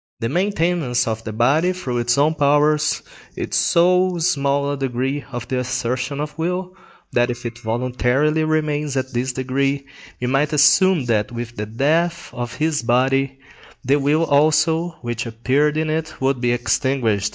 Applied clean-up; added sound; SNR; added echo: neural mask model DeepFilterNet 3.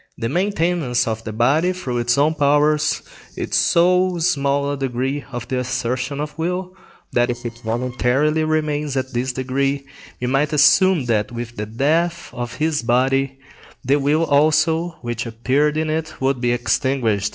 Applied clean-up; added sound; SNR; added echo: neural separator model SepFormer DNS4.